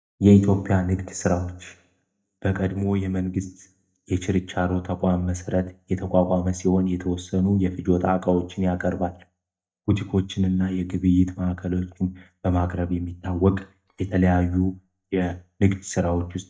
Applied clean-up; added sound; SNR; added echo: neural mask model DeepFilterNet 3.